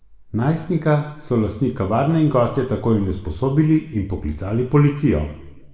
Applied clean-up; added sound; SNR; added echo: none; none; none; reverberation time 0.8 s.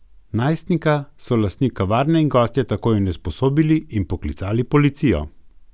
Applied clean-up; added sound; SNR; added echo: none; none; none; none.